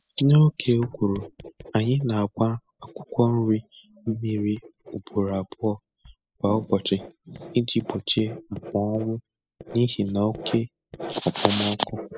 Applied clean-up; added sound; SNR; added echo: classical method spectral subtraction.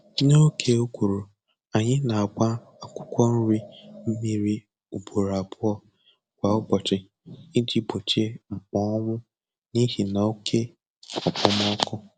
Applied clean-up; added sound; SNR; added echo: none; none; none; none.